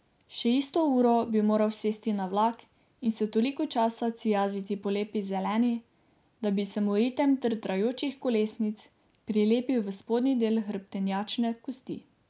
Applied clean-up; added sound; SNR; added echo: none; none; none; none.